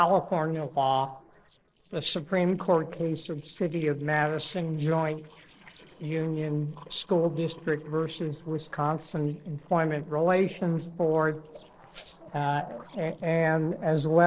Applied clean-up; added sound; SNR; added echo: neural separator model SepFormer DNS4.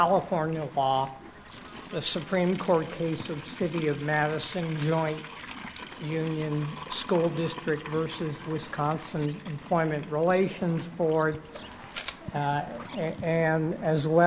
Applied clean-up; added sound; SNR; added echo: none; Livestock, farm animals, working animals; 15 dB; none.